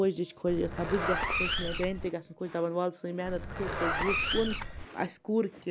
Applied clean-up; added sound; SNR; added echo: none; Zipper (clothing); 1 dB; none.